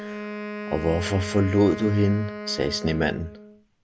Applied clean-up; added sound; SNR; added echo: none; Wind instrument, woodwind instrument; 10 dB; none.